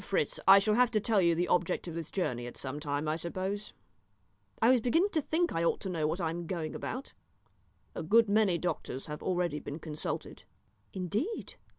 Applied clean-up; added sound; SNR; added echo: none; none; none; none.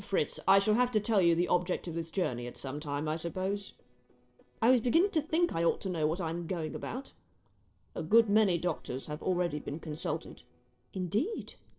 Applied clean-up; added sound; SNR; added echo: neural separator model SepFormer DNS4.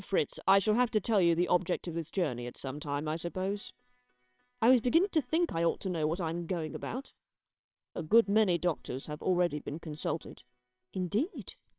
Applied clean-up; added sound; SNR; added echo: neural separator model SepFormer WHAMR!.